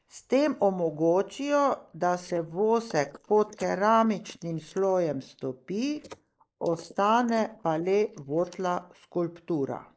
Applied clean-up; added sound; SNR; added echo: neural mask model Resemble Enhance denoiser.